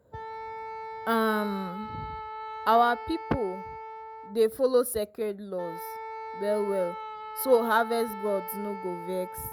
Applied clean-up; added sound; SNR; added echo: none; Wind instrument, woodwind instrument; 10 dB; none.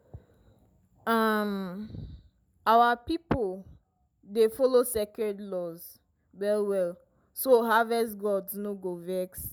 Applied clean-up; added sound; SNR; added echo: none; none; none; none.